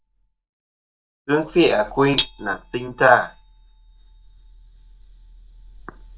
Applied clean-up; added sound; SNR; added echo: neural mask model DeepFilterNet 3.